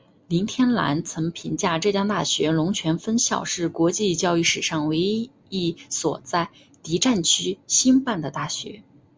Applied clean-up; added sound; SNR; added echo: none; none; none; none.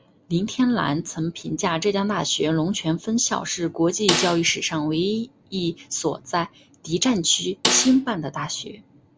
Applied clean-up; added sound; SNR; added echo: none; Snare drum; 4 dB; none.